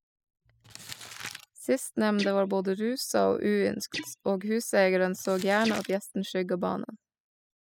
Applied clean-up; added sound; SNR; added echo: classical method spectral subtraction.